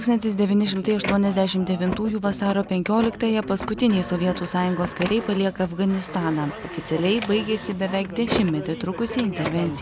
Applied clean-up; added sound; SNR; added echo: none; Printer; 12 dB; none.